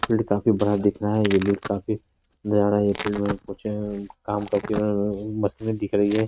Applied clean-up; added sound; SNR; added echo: neural mask model RNNoise.